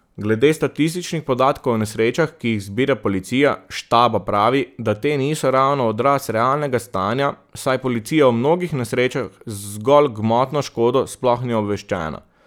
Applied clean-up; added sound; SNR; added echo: none; none; none; none.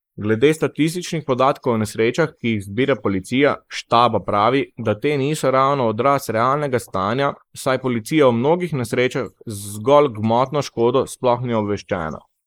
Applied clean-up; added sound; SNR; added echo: neural mask model Resemble Enhance denoiser.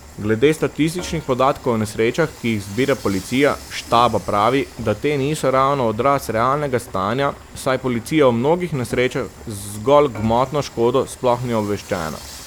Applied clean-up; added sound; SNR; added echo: none; Frying (food) / Dishes, pots, and pans; 19 dB; none.